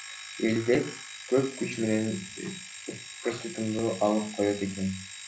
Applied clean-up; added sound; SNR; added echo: none; Alarm; 12 dB; none.